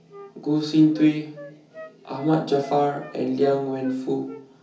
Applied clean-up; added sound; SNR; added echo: none; Wind instrument, woodwind instrument; 20 dB; reverberation time 0.4 s.